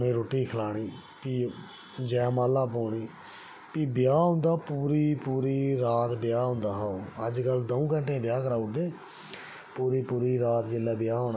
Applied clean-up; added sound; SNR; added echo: none; none; none; none.